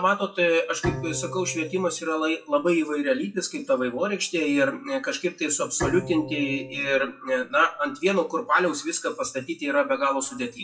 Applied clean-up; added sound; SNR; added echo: classical method WPE with log-MMSE.